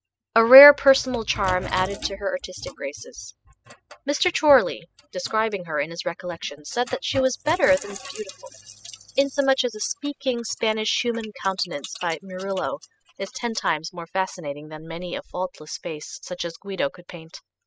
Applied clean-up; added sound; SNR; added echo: classical method spectral subtraction.